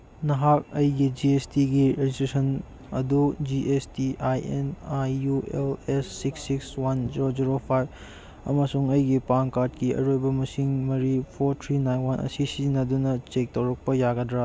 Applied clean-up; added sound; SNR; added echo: none; none; none; none.